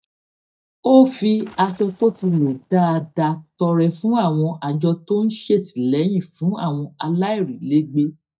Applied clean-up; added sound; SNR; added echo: neural mask model DeepFilterNet 3.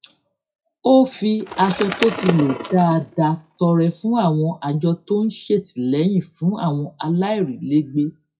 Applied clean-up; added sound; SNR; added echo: classical method WPE with log-MMSE.